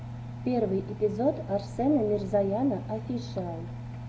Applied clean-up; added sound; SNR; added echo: none; Engine; 9 dB; none.